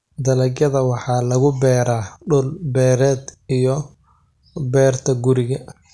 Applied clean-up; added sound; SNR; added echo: none; none; none; none.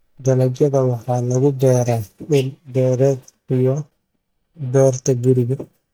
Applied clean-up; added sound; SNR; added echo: neural mask model DeepFilterNet 3.